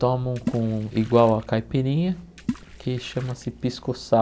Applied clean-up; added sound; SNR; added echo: none; Water / Splash, splatter; 14 dB; none.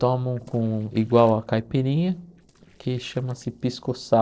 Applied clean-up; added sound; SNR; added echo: neural separator model SepFormer DNS4.